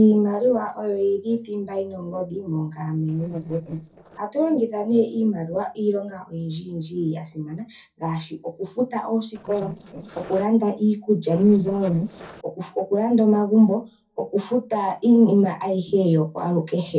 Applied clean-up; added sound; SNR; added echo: neural separator model SepFormer DNS4.